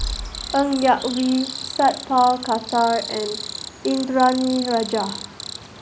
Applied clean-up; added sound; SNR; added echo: none; Bass drum + Cricket; 10 dB; none.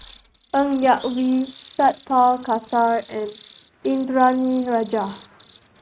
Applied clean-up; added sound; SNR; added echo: neural mask model RNNoise.